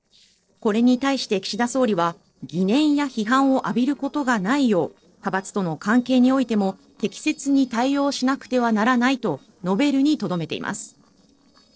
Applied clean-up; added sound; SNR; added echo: neural separator model SepFormer DNS4.